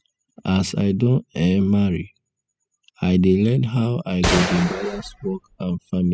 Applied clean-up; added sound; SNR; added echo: classical method spectral subtraction.